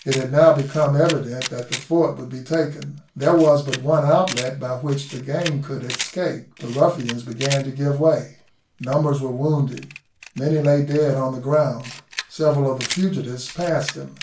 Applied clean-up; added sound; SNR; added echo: none; Camera; 15 dB; reverberation time 0.3 s.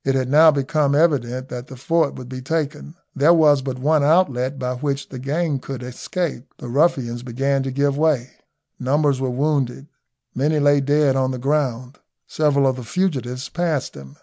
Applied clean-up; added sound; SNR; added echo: none; none; none; none.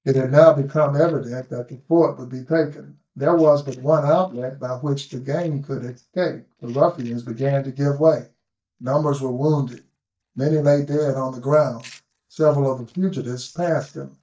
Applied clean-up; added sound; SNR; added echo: neural mask model DeepFilterNet 3.